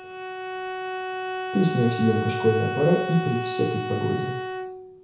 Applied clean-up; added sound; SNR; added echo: none; Bowed string instrument; 5 dB; reverberation time 0.6 s.